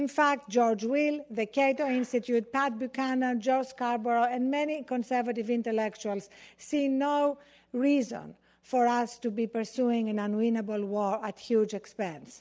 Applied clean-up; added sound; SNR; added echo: none; none; none; none.